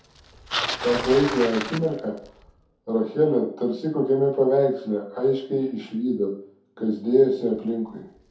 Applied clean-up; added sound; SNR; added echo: none; Bicycle; 13 dB; reverberation time 0.5 s.